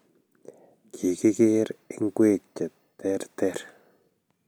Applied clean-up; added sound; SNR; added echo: none; none; none; none.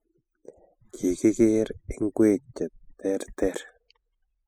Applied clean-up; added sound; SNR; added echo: classical method spectral subtraction.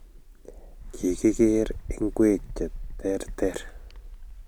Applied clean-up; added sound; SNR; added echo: none; Bird; 10 dB; none.